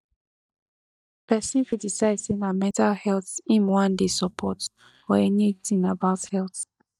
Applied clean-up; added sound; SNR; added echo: neural mask model DeepFilterNet 3.